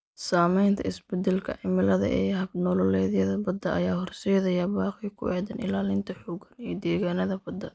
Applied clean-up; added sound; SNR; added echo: neural mask model Resemble Enhance denoiser.